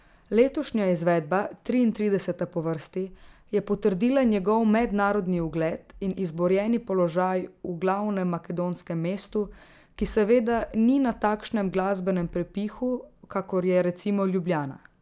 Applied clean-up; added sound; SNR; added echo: none; none; none; none.